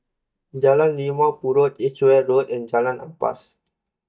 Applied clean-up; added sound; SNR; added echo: neural mask model DeepFilterNet 3.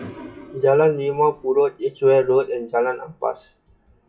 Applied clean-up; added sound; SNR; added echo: classical method WPE with log-MMSE.